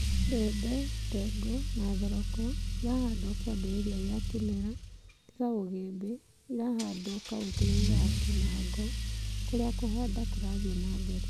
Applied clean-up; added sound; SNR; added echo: none; Engine starting / Accelerating, revving, vroom / Car; -3 dB; none.